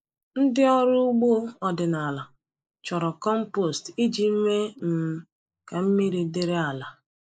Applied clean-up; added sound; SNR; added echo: neural mask model Resemble Enhance denoiser.